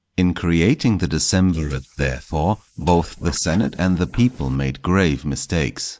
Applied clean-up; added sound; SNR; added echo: neural mask model Resemble Enhance denoiser.